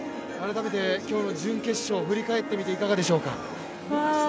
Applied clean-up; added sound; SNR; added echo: none; Harp; 12 dB; none.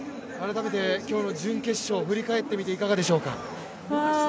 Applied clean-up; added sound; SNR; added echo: none; none; none; none.